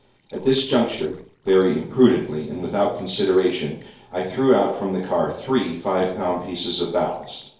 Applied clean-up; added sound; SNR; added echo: neural separator model SepFormer DNS4.